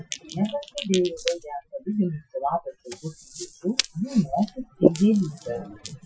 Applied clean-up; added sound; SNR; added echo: classical method Wiener filter.